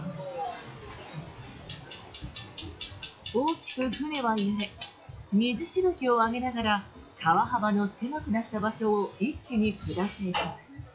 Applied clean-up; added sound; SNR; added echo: classical method log-MMSE.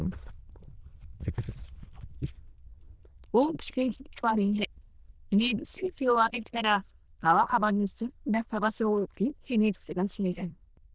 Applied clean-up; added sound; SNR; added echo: neural diffusion model UNIVERSE++.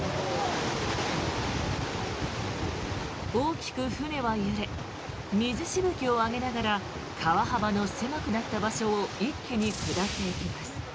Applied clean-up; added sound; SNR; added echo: none; none; none; none.